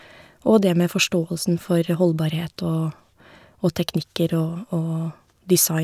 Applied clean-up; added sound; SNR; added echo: none; none; none; none.